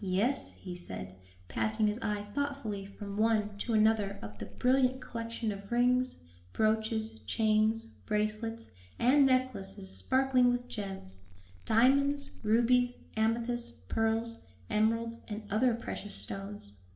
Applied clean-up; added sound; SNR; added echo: none; Bell; 10 dB; reverberation time 0.5 s.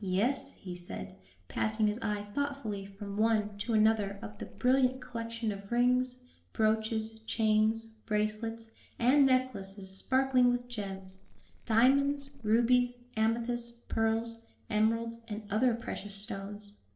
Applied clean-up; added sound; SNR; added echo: neural separator model SepFormer DNS4.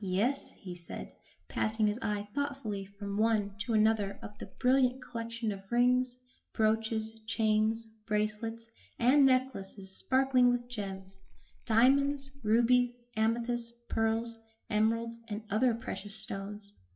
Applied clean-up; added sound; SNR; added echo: classical method WPE with log-MMSE.